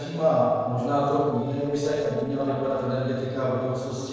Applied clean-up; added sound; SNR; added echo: neural separator model SepFormer DNS4.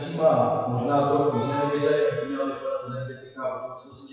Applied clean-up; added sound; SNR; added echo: classical method WPE with log-MMSE.